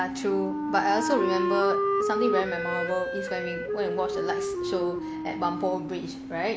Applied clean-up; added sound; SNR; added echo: none; Wind instrument, woodwind instrument; 0 dB; none.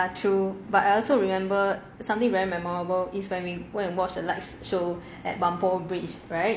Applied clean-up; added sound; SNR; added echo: none; none; none; none.